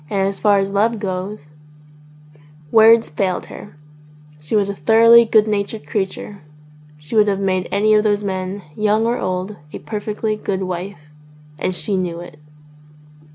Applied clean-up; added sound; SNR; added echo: none; none; none; none.